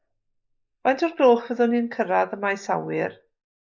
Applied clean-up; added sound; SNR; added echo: neural mask model Resemble Enhance denoiser.